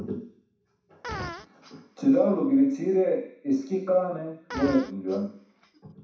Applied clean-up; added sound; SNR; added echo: none; Fart; 15 dB; reverberation time 0.7 s.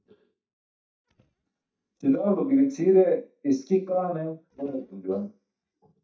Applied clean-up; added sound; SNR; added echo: neural mask model DeepFilterNet 3.